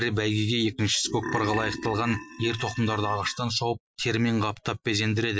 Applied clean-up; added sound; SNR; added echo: classical method Wiener filter.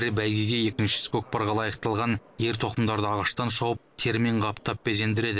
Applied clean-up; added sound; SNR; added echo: none; none; none; none.